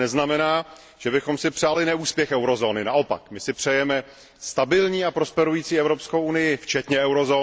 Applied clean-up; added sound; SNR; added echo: none; none; none; none.